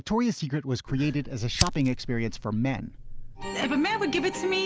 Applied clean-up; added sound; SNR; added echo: none; Fire; 6 dB; none.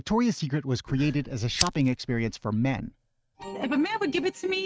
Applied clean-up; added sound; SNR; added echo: neural mask model RNNoise.